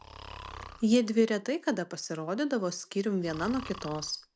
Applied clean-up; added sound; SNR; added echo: none; Breathing; 18 dB; none.